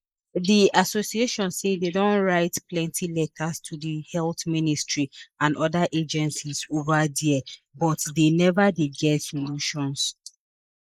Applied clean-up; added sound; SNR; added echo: neural mask model Resemble Enhance denoiser.